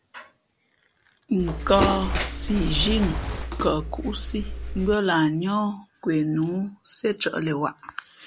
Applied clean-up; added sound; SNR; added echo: none; Bird; 3 dB; none.